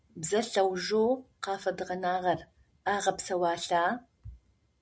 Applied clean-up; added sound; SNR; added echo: none; none; none; none.